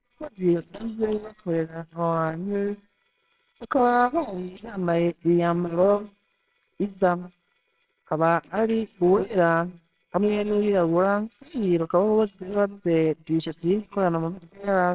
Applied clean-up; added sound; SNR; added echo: neural separator model SepFormer WHAMR!.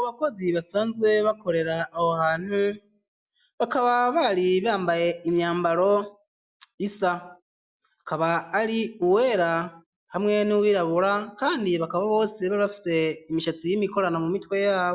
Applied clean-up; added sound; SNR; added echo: none; none; none; none.